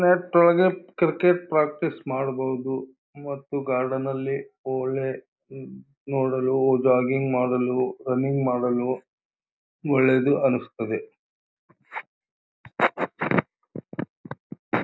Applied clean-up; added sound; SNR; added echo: none; none; none; none.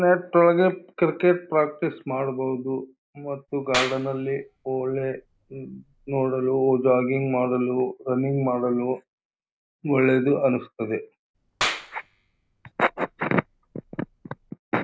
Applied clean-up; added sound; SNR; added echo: none; Clapping; 11 dB; none.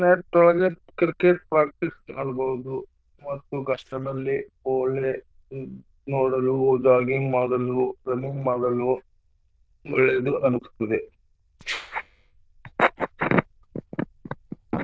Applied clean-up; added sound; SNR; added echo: neural diffusion model UNIVERSE++.